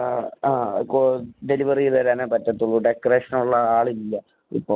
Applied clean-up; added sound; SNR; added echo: none; none; none; none.